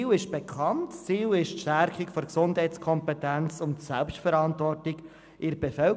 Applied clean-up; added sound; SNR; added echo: none; none; none; none.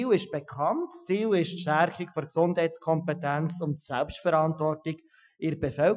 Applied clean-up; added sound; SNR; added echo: classical method Wiener filter.